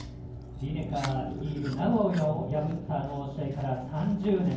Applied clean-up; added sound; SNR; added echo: none; Chewing, mastication; 19 dB; reverberation time 0.9 s.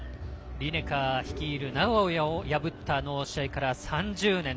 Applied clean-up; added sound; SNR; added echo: none; none; none; none.